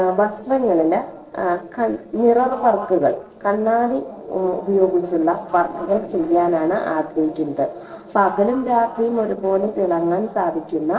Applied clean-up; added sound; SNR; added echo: neural separator model SepFormer DNS4.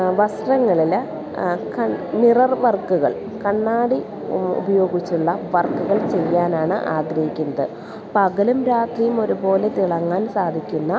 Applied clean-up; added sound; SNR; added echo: none; none; none; none.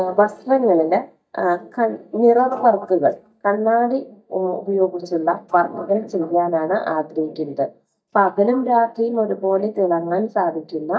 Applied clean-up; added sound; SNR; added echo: neural mask model DeepFilterNet 3.